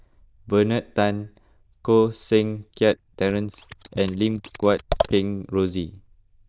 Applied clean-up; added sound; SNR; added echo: neural diffusion model UNIVERSE++.